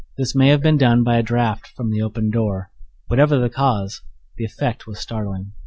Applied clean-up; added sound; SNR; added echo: none; none; none; none.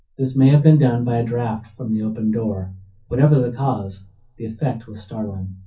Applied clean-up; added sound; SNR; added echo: none; none; none; reverberation time 0.3 s.